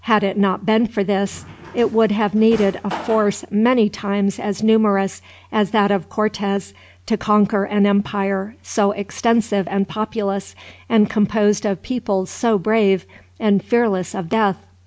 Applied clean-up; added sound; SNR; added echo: none; Drawer open or close; 15 dB; none.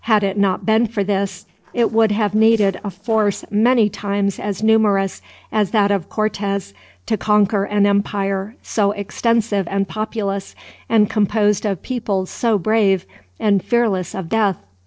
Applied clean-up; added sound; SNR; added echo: neural separator model SepFormer DNS4.